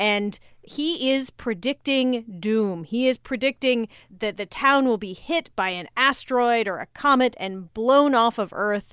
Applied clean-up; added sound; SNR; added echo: none; none; none; none.